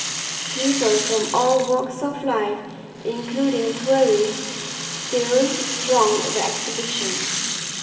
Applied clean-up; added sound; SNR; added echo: none; Rattle (instrument); 6 dB; reverberation time 2.6 s.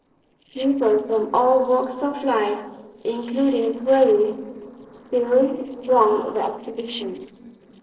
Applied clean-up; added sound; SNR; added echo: neural separator model SepFormer DNS4.